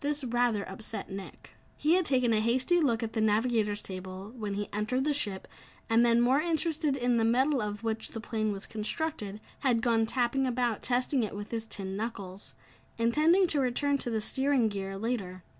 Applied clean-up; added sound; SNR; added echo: none; none; none; none.